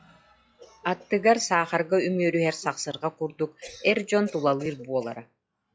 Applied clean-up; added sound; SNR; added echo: classical method log-MMSE.